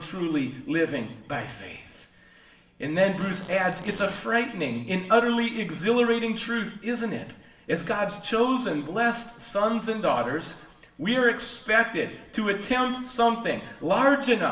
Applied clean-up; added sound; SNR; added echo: none; Fart; 18 dB; reverberation time 0.9 s.